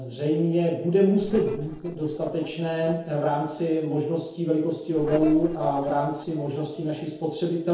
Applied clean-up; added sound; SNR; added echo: neural separator model SepFormer DNS4.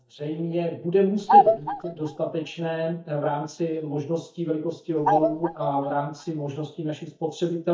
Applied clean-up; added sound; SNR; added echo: neural mask model DeepFilterNet 3.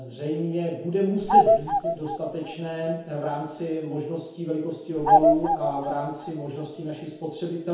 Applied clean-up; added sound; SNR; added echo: none; Bird vocalization, bird call, bird song; -4 dB; reverberation time 1.0 s.